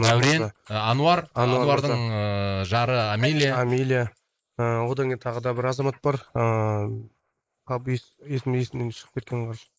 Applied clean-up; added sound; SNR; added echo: neural mask model Resemble Enhance denoiser.